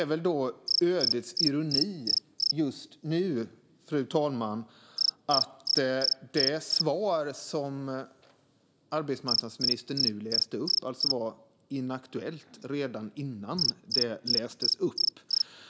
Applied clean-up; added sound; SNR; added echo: none; Cricket; 1 dB; reverberation time 0.7 s.